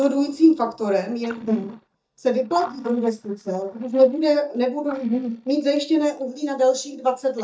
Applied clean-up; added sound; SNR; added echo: neural mask model DeepFilterNet 3.